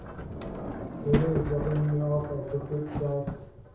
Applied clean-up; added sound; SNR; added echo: none; Sliding door; 4 dB; reverberation time 0.6 s.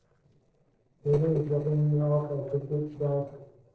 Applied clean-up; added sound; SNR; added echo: neural separator model SepFormer DNS4.